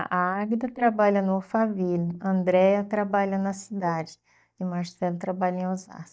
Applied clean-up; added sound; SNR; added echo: neural mask model DeepFilterNet 3.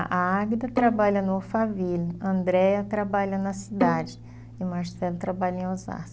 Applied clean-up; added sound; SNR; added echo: none; Bowed string instrument; 7 dB; none.